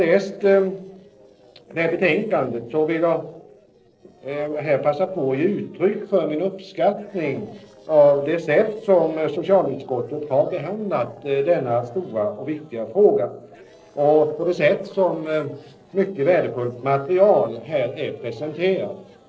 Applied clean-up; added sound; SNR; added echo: neural separator model SepFormer DNS4.